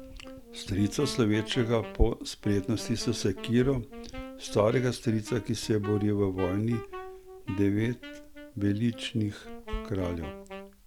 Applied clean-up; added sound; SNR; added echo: none; Wind instrument, woodwind instrument; 14 dB; none.